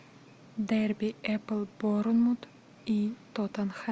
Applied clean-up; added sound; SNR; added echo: none; none; none; none.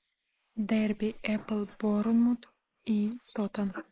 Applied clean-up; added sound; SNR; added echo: neural mask model Resemble Enhance denoiser.